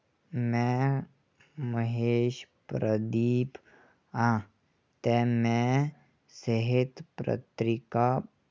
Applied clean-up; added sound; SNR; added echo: none; none; none; none.